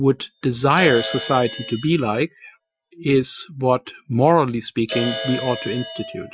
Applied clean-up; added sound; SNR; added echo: classical method Wiener filter.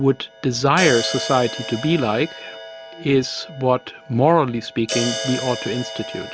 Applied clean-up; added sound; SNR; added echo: none; Crash cymbal; 10 dB; none.